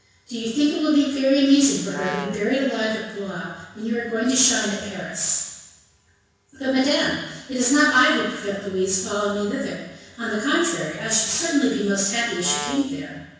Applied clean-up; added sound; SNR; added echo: none; Brass instrument; 11 dB; reverberation time 1.1 s.